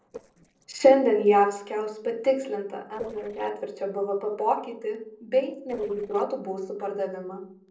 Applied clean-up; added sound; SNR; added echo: neural separator model SepFormer DNS4.